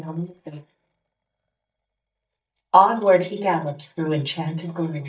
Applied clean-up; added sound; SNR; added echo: neural mask model DeepFilterNet 3.